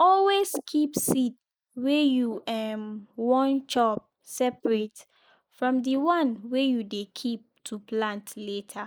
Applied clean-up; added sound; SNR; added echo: neural mask model Resemble Enhance denoiser.